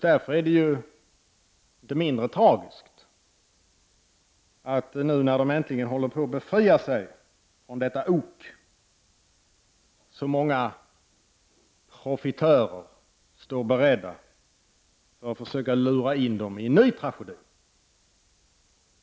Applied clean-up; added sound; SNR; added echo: none; none; none; none.